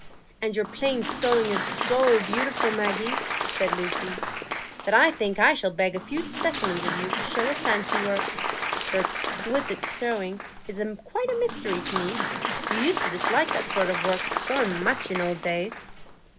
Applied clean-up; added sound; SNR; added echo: none; Applause; 3 dB; none.